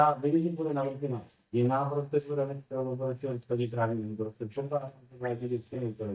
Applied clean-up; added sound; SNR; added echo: neural mask model DeepFilterNet 3.